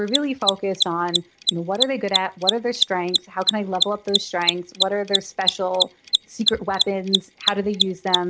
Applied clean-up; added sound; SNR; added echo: none; Mechanisms; 0 dB; none.